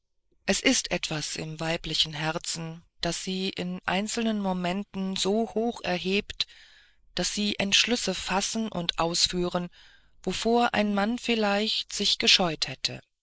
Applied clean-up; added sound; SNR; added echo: neural mask model Resemble Enhance denoiser.